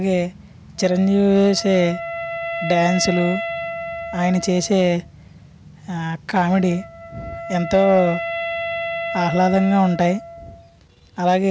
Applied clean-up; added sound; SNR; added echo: none; Wind instrument, woodwind instrument; 10 dB; none.